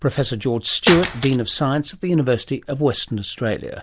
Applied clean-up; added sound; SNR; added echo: none; Camera + Clapping / Drum kit; 5 dB; none.